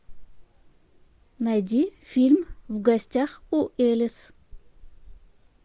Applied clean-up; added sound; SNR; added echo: none; none; none; none.